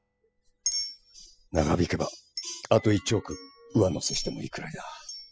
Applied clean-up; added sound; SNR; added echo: classical method spectral subtraction.